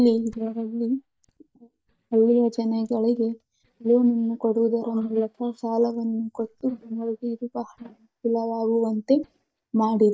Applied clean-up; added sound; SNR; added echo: neural mask model DeepFilterNet 3.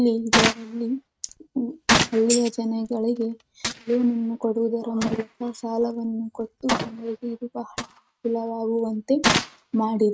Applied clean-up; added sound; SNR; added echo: neural mask model RNNoise.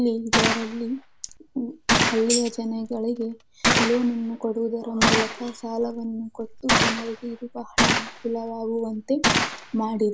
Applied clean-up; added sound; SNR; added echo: none; Gunshot, gunfire + Tambourine; -1 dB; none.